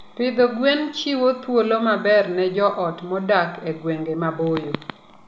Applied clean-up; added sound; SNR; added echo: none; none; none; none.